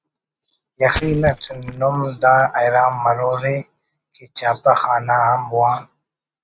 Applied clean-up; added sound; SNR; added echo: neural mask model RNNoise.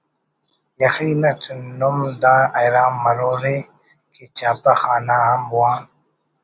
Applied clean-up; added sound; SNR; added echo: none; none; none; none.